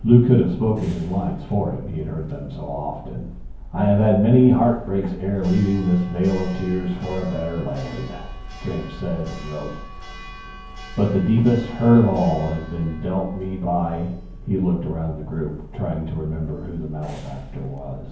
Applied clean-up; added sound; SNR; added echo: none; Church bell; 14 dB; reverberation time 0.9 s.